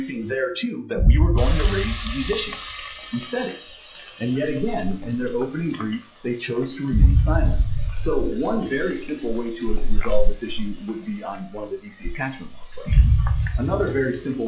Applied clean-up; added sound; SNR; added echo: classical method log-MMSE.